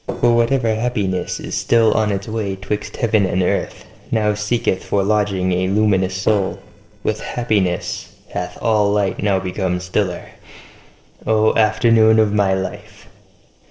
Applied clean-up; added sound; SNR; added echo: neural separator model SepFormer DNS4.